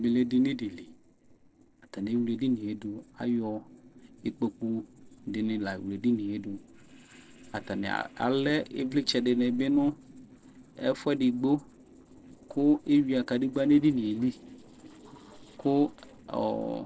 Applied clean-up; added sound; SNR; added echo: neural separator model SepFormer DNS4.